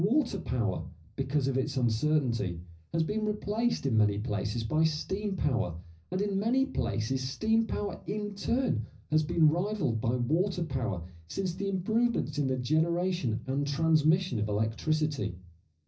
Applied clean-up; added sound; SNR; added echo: none; none; none; reverberation time 0.4 s.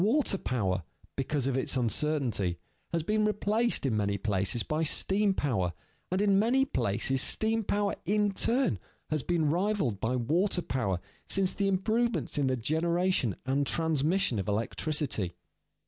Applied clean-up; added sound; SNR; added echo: none; none; none; none.